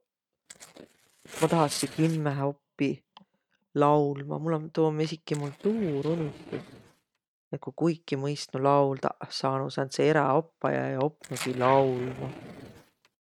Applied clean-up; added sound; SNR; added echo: neural mask model RNNoise.